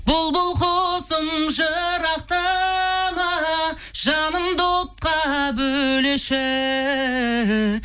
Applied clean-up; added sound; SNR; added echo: none; none; none; none.